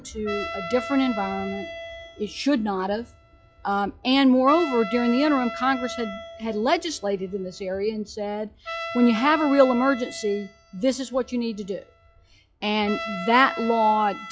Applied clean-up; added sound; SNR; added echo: classical method log-MMSE.